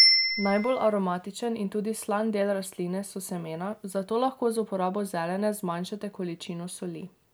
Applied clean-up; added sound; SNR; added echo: none; Bicycle bell; 3 dB; none.